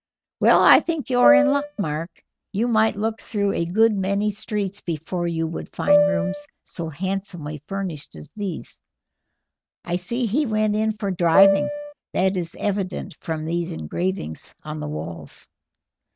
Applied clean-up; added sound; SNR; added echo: neural mask model RNNoise.